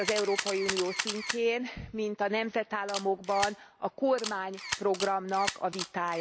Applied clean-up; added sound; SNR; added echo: none; Camera; 8 dB; none.